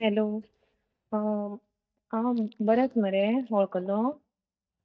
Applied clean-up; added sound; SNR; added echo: neural mask model DeepFilterNet 3.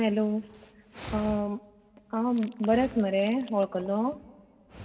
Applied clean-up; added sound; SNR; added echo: none; Dog; 18 dB; reverberation time 1.5 s.